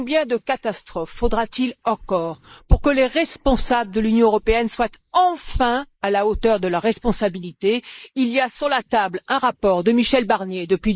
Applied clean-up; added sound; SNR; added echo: neural mask model Resemble Enhance denoiser.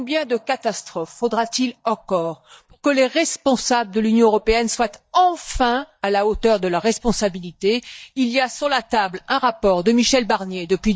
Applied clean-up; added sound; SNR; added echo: neural mask model DeepFilterNet 3.